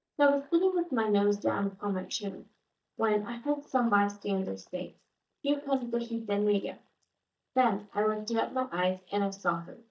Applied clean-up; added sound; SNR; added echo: neural mask model DeepFilterNet 3.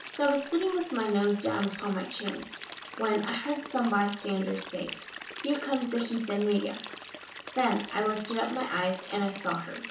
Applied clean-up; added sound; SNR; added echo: none; Stream; 12 dB; reverberation time 0.8 s.